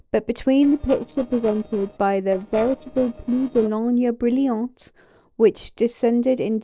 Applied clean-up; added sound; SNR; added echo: neural separator model SepFormer DNS4.